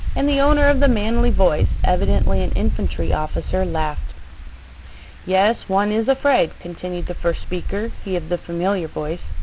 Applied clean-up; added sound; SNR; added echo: none; Wind; -1 dB; none.